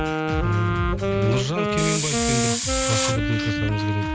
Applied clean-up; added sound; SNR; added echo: none; Hiss + Wind instrument, woodwind instrument; -1 dB; none.